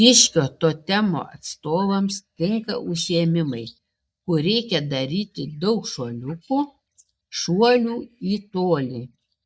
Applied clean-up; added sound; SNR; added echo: neural mask model DeepFilterNet 3.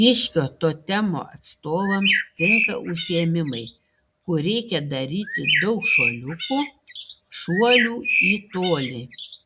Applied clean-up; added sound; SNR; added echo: none; Bird; 1 dB; none.